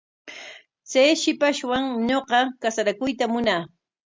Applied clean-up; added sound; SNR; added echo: none; none; none; none.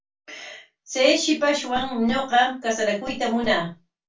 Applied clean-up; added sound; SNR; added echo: none; none; none; reverberation time 0.2 s.